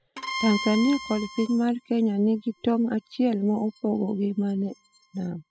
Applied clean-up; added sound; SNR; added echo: classical method spectral subtraction.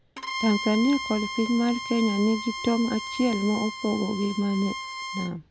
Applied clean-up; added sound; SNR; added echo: none; Bowed string instrument; 9 dB; none.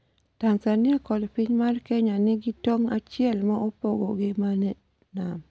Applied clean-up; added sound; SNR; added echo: none; none; none; none.